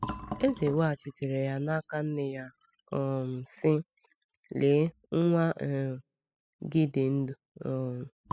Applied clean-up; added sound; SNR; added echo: classical method spectral subtraction.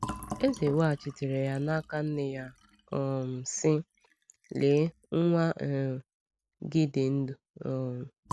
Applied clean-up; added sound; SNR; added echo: none; Fill (with liquid); 16 dB; none.